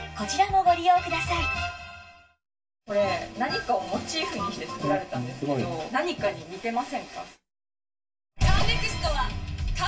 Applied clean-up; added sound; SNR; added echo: none; none; none; reverberation time 0.2 s.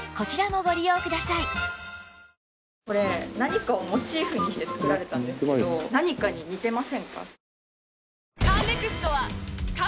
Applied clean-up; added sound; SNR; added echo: none; none; none; none.